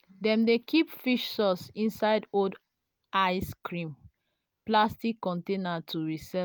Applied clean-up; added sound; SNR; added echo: none; none; none; none.